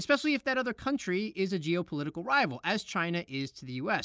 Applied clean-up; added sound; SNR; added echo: none; none; none; none.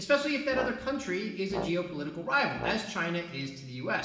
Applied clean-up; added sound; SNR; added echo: none; Brass instrument; 10 dB; reverberation time 1.0 s.